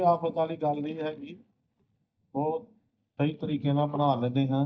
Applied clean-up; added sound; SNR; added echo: neural mask model DeepFilterNet 3.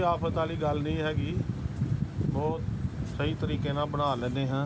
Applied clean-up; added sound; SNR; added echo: none; none; none; none.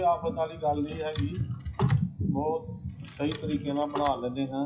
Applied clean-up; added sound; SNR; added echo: classical method WPE with log-MMSE.